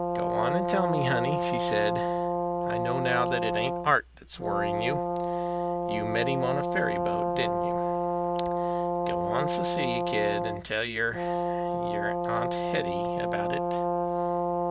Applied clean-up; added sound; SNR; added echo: none; Brass instrument; -4 dB; none.